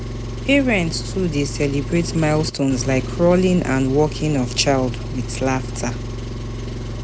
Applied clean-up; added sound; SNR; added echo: none; Engine; 6 dB; none.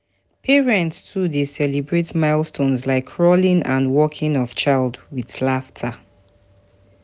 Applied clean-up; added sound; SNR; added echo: none; none; none; none.